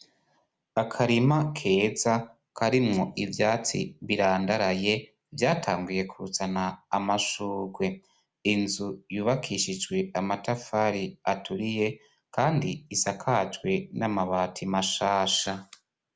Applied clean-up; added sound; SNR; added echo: none; none; none; none.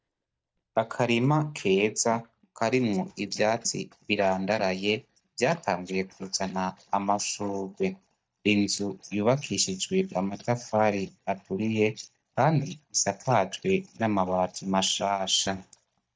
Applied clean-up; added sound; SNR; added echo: neural mask model DeepFilterNet 3.